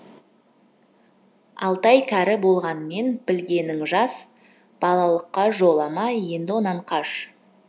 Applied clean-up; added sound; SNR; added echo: none; none; none; none.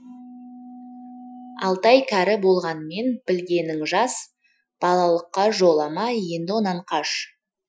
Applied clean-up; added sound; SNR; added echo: classical method Wiener filter.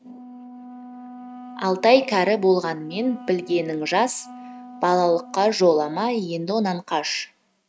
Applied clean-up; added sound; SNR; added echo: neural mask model RNNoise.